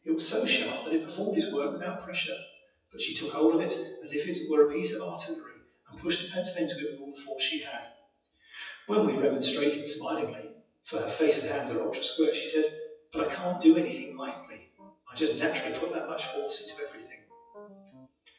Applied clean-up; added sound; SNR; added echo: classical method WPE with log-MMSE.